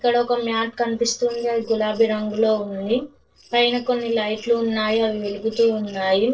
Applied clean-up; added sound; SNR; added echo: neural separator model SepFormer DNS4.